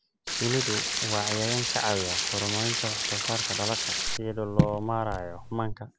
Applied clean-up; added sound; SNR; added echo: none; Stream + Raindrop / Drip; -2 dB; none.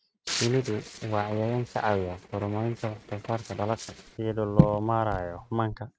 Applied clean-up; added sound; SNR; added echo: neural mask model RNNoise.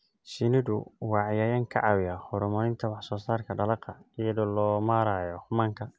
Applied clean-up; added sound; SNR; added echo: none; none; none; none.